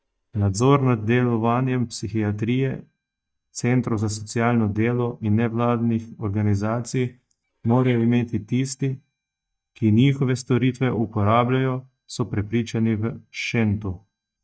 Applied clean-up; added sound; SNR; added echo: neural mask model DeepFilterNet 3.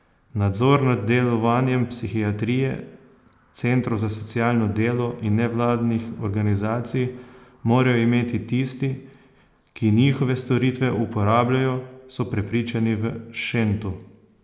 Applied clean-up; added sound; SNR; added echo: none; none; none; none.